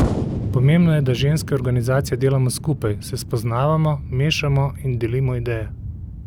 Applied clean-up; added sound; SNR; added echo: none; Explosion; 7 dB; none.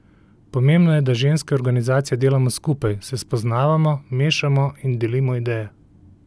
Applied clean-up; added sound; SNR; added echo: none; none; none; none.